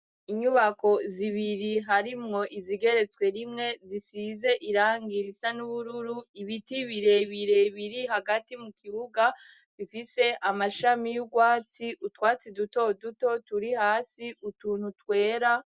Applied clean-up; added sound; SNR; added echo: none; none; none; none.